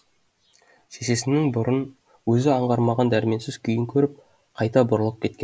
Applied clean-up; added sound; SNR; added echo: none; none; none; none.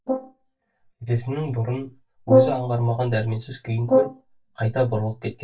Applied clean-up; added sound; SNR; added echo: neural mask model DeepFilterNet 3.